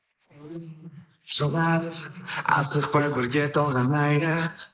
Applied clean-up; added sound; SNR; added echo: neural mask model Resemble Enhance denoiser.